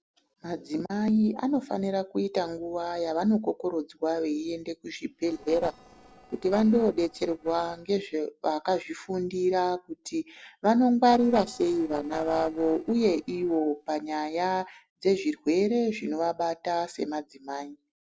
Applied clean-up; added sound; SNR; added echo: neural separator model SepFormer DNS4.